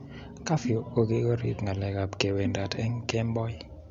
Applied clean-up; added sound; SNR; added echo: none; Organ; 12 dB; none.